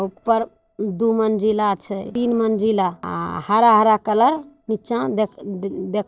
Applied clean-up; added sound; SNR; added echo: neural separator model SepFormer DNS4.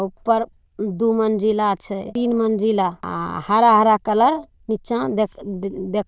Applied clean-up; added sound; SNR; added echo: neural diffusion model UNIVERSE++.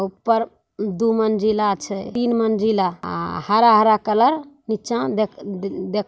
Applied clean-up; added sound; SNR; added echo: neural mask model Resemble Enhance denoiser.